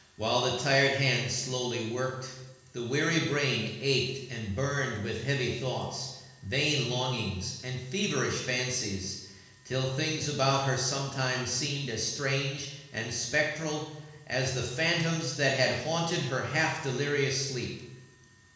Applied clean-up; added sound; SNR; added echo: none; none; none; reverberation time 1.1 s.